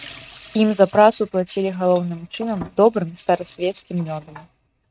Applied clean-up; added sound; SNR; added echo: neural mask model RNNoise.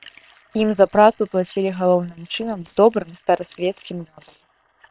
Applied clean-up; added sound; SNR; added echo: neural separator model SepFormer WHAM!.